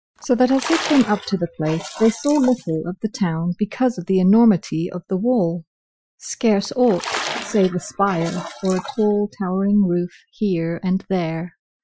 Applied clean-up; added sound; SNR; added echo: classical method Wiener filter.